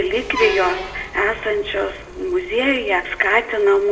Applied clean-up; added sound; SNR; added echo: none; Truck; 12 dB; reverberation time 0.9 s.